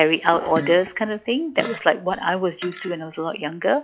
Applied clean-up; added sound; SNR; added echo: classical method log-MMSE.